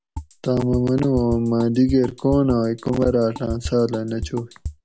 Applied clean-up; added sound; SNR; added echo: none; Drum kit; 12 dB; none.